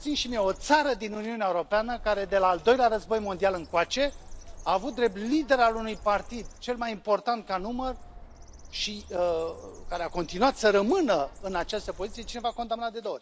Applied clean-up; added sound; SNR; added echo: none; Bird; 16 dB; none.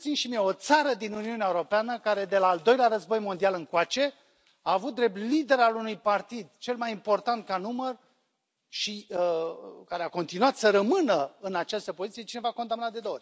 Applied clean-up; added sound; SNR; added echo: none; none; none; none.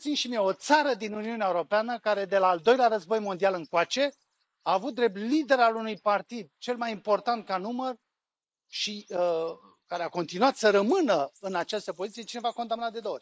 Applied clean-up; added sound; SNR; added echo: neural mask model Resemble Enhance denoiser.